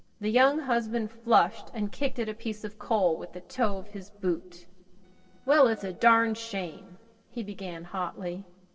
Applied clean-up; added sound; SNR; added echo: neural separator model SepFormer DNS4.